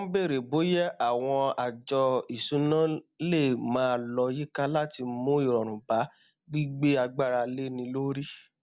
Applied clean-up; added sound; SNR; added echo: none; none; none; none.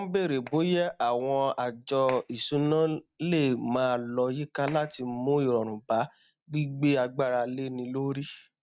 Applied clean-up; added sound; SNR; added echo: neural mask model RNNoise.